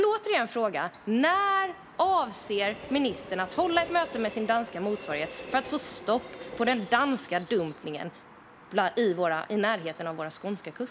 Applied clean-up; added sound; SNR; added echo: none; Train + Chirp, tweet; 13 dB; none.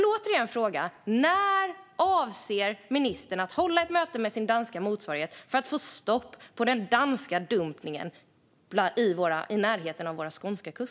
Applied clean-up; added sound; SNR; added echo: none; none; none; none.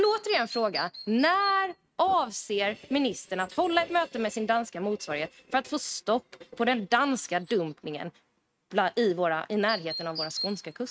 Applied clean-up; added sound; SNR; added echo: neural mask model RNNoise.